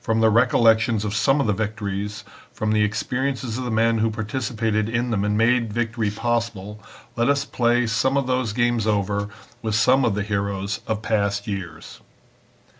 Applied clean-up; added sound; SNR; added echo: none; none; none; none.